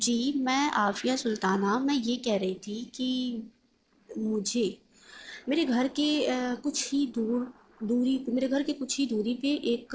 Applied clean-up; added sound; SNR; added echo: neural separator model SepFormer DNS4.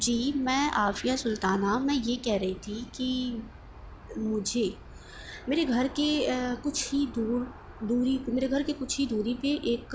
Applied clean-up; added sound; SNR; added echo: none; Aircraft; 17 dB; none.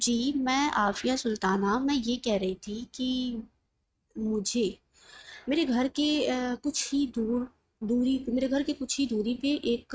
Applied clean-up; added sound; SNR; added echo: neural mask model RNNoise.